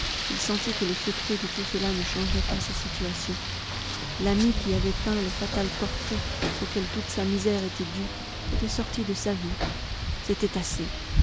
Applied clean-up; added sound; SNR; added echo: none; Rain; 0 dB; none.